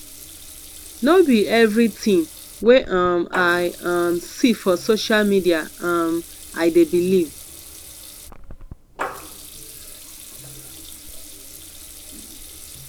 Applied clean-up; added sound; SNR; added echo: none; Water tap, faucet / Liquid; 16 dB; none.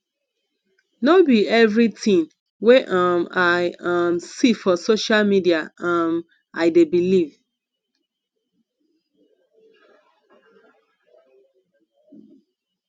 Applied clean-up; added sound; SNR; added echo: none; none; none; none.